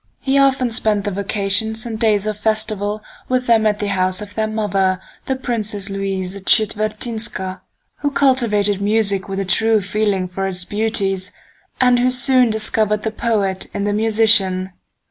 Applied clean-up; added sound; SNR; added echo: none; none; none; none.